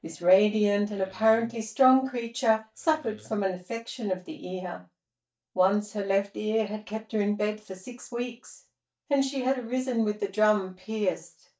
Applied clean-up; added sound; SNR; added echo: neural mask model DeepFilterNet 3.